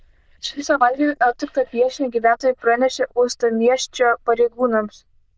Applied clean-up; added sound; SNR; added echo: neural diffusion model UNIVERSE++.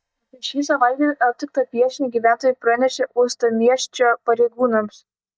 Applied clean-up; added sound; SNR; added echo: neural mask model DeepFilterNet 3.